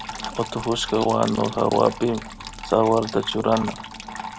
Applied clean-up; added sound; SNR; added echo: none; Trickle, dribble / Water tap, faucet; 12 dB; none.